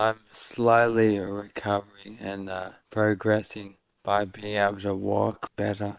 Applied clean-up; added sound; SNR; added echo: neural separator model SepFormer WHAM!.